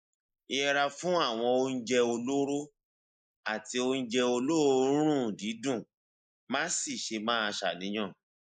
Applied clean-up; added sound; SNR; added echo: neural mask model Resemble Enhance denoiser.